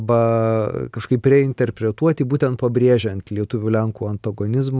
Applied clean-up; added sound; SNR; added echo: none; none; none; none.